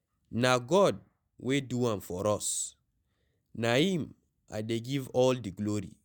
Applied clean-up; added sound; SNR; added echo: none; none; none; none.